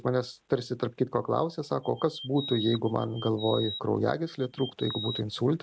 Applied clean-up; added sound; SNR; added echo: neural mask model RNNoise.